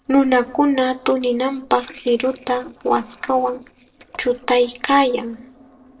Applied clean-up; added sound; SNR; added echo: neural separator model SepFormer DNS4.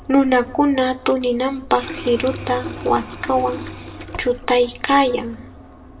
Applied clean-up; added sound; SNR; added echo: none; Water tap, faucet; 14 dB; reverberation time 0.6 s.